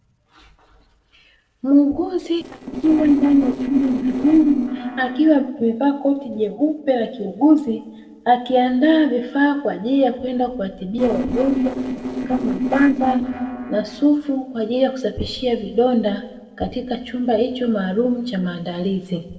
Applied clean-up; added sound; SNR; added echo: neural separator model SepFormer DNS4.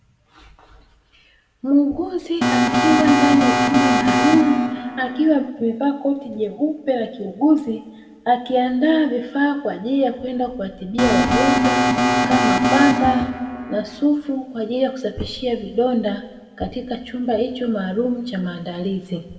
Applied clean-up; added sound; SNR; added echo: none; Alarm; -3 dB; reverberation time 1.2 s.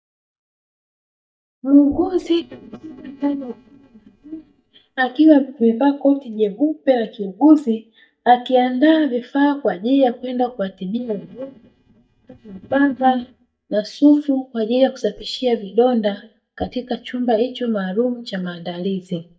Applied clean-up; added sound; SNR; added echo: neural mask model DeepFilterNet 3.